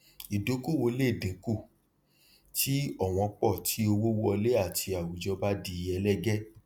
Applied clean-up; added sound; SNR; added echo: none; none; none; none.